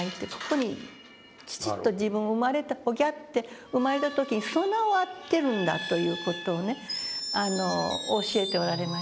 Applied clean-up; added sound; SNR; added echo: none; Screech; 10 dB; none.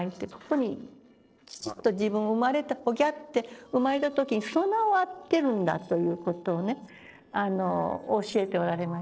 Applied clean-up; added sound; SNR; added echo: neural separator model SepFormer DNS4.